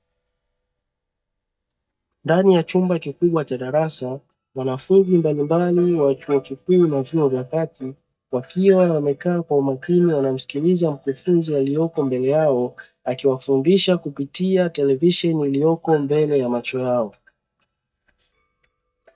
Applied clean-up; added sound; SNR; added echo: neural mask model DeepFilterNet 3.